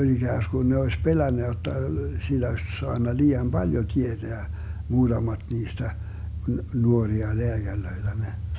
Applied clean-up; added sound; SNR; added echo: none; none; none; none.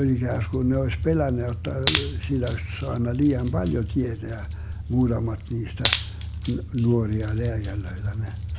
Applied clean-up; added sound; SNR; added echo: none; Wood; 11 dB; none.